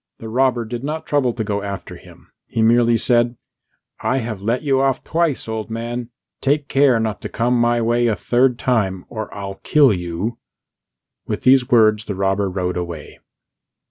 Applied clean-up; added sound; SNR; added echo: none; none; none; none.